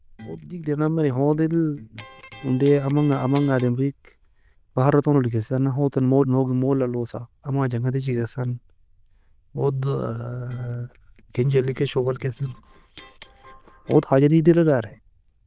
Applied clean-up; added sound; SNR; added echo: neural diffusion model UNIVERSE++.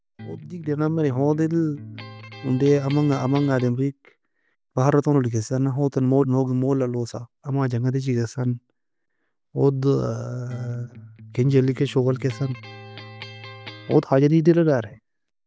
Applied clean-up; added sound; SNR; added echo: none; Electric guitar; 17 dB; none.